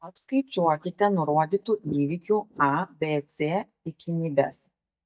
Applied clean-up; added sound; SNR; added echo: neural mask model DeepFilterNet 3.